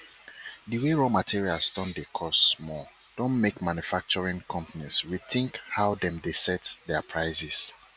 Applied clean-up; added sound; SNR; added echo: none; none; none; none.